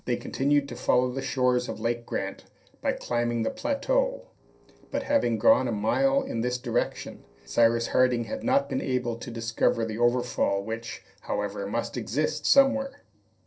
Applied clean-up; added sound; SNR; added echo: neural separator model SepFormer DNS4.